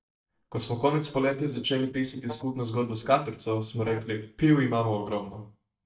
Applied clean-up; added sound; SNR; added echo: neural mask model DeepFilterNet 3.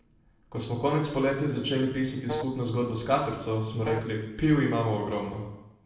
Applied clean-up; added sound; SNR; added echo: none; Wind instrument, woodwind instrument; 9 dB; reverberation time 0.8 s.